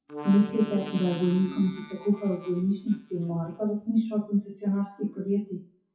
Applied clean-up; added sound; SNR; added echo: classical method WPE with log-MMSE.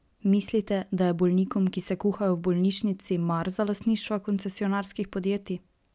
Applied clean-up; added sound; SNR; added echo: none; none; none; none.